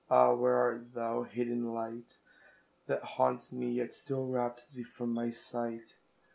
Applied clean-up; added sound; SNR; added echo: none; none; none; none.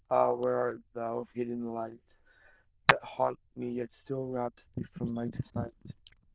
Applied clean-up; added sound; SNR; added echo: neural diffusion model UNIVERSE++.